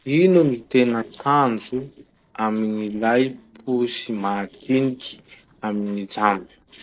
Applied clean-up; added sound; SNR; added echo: neural separator model SepFormer DNS4.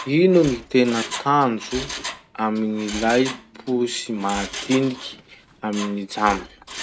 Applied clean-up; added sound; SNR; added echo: none; Mechanisms; 13 dB; none.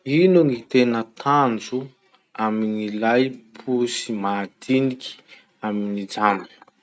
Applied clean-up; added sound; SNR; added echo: none; none; none; none.